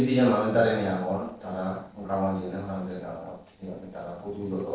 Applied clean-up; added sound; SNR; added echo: neural separator model SepFormer DNS4.